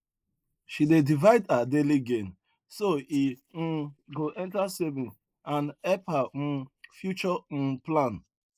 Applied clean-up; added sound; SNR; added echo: neural mask model Resemble Enhance denoiser.